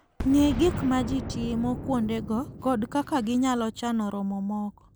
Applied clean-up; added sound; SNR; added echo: none; Boom; 10 dB; none.